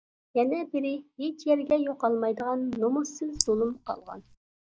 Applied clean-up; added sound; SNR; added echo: neural mask model DeepFilterNet 3.